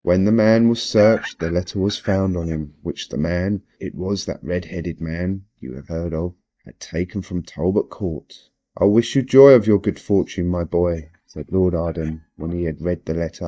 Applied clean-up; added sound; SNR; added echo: neural mask model DeepFilterNet 3.